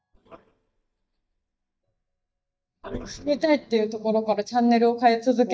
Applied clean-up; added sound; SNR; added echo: neural mask model DeepFilterNet 3.